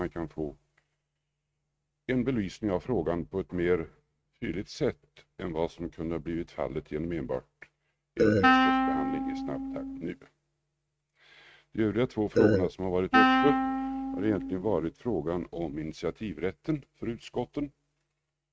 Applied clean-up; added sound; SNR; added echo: neural mask model RNNoise.